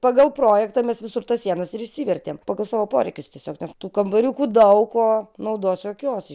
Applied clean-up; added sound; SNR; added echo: none; none; none; none.